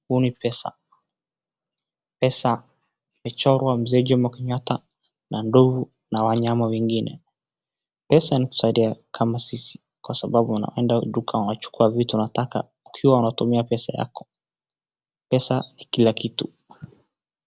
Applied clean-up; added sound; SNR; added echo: none; none; none; none.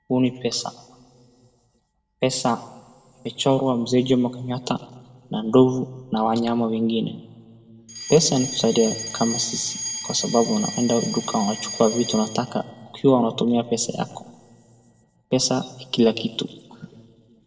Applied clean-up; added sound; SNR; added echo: none; Alarm; 14 dB; reverberation time 1.2 s.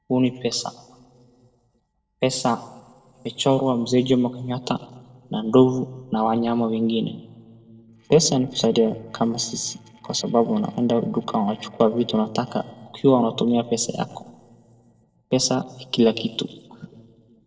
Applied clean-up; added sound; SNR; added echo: neural separator model SepFormer DNS4.